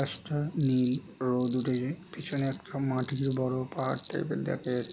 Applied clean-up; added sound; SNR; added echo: none; Cricket; -2 dB; none.